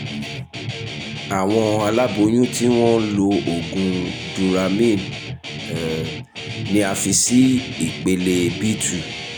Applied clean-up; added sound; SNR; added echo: none; Guitar; 9 dB; none.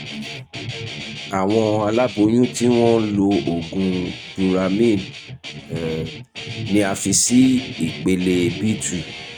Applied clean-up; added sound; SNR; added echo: neural mask model RNNoise.